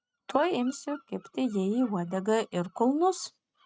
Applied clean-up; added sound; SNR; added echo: neural mask model RNNoise.